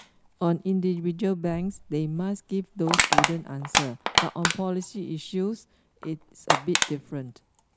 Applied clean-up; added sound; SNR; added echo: none; Crushing; 0 dB; none.